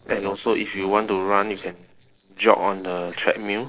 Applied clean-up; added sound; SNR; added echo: neural separator model SepFormer DNS4.